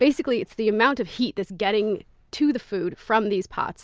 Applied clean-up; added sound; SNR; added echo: none; none; none; none.